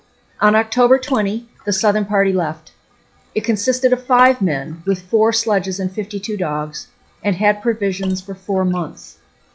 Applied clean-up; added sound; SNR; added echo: classical method log-MMSE.